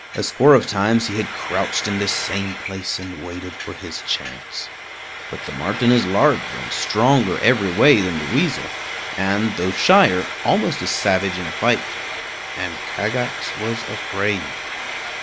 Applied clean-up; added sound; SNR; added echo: none; Frying (food); 8 dB; none.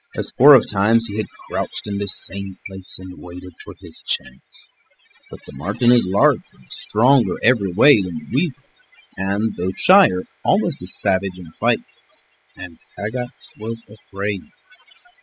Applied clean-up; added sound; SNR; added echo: classical method spectral subtraction.